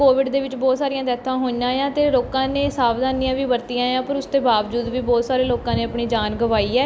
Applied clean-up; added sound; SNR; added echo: none; none; none; none.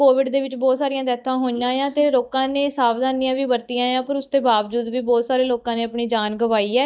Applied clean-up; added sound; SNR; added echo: neural mask model DeepFilterNet 3.